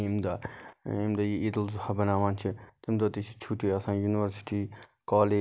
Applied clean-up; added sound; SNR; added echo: none; none; none; none.